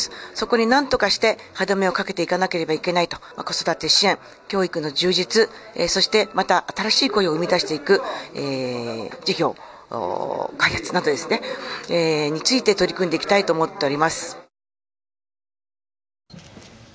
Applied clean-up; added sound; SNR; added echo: none; none; none; none.